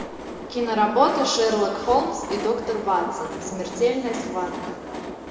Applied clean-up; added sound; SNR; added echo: none; Train; 10 dB; reverberation time 1.9 s.